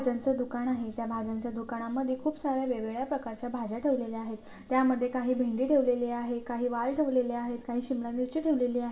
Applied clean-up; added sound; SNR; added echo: none; none; none; reverberation time 0.6 s.